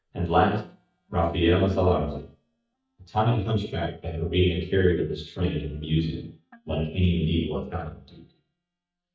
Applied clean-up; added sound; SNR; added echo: neural mask model DeepFilterNet 3.